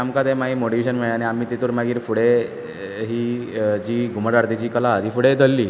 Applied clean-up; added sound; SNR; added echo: none; none; none; none.